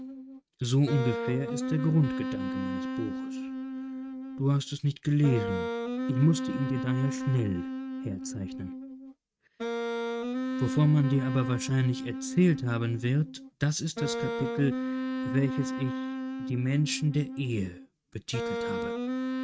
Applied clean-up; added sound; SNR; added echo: neural mask model RNNoise.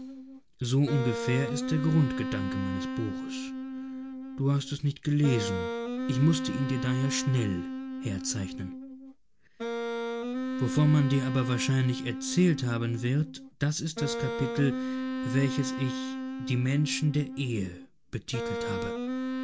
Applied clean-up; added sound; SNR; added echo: none; Wind instrument, woodwind instrument; 5 dB; none.